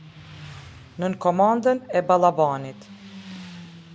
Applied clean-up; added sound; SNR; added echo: none; Motorcycle; 19 dB; none.